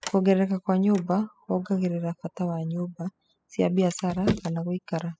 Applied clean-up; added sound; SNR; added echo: classical method spectral subtraction.